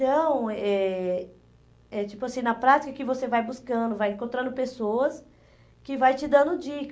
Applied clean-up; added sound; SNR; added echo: none; none; none; none.